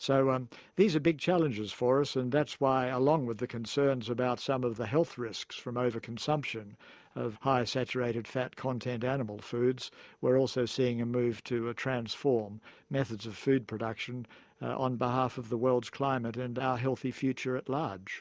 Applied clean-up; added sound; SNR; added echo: none; none; none; none.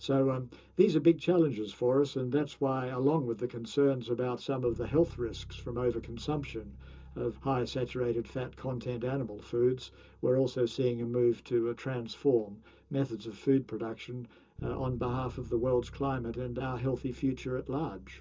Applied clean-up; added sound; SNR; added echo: none; Bass guitar; 18 dB; reverberation time 0.2 s.